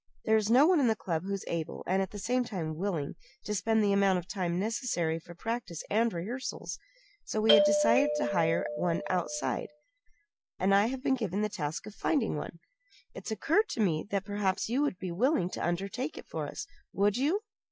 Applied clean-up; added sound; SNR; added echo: none; Doorbell; 0 dB; none.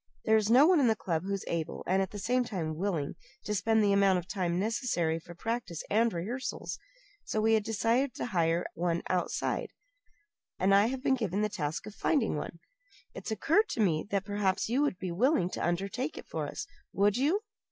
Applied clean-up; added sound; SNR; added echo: none; none; none; none.